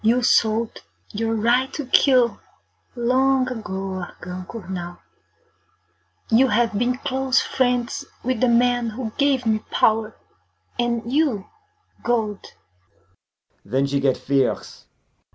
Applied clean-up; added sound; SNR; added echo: none; none; none; none.